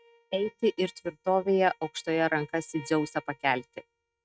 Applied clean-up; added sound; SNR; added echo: neural mask model RNNoise.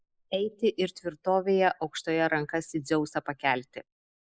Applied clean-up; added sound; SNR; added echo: neural mask model Resemble Enhance denoiser.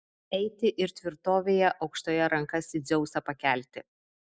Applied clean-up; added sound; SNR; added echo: none; none; none; none.